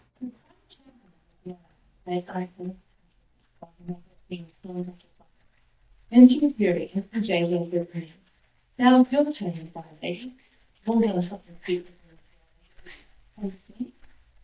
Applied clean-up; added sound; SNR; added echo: neural mask model DeepFilterNet 3.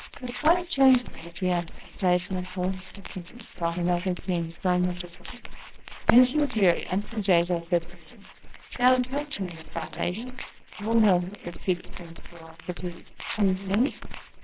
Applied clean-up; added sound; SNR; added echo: neural separator model SepFormer WHAMR!.